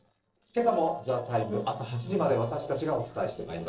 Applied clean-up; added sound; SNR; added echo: neural separator model SepFormer DNS4.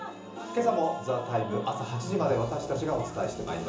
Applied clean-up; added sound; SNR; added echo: none; Wind instrument, woodwind instrument; 16 dB; reverberation time 0.8 s.